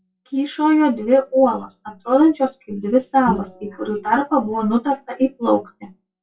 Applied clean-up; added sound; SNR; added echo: classical method WPE with log-MMSE.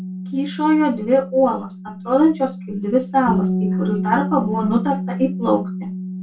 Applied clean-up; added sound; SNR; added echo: none; Bass guitar; 5 dB; reverberation time 0.2 s.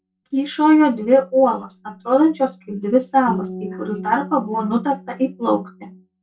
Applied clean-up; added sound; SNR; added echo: neural mask model DeepFilterNet 3.